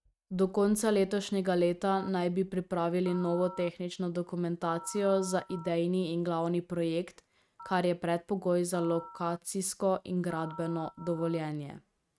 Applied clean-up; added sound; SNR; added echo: neural mask model RNNoise.